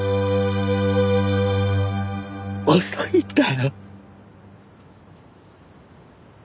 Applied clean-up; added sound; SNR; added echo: none; none; none; none.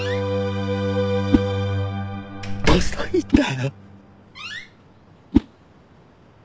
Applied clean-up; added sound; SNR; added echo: none; Whoosh, swoosh, swish + Slam; 1 dB; none.